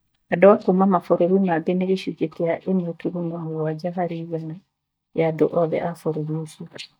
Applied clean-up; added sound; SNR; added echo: neural mask model DeepFilterNet 3.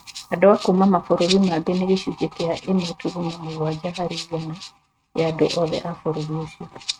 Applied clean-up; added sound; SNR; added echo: neural mask model RNNoise.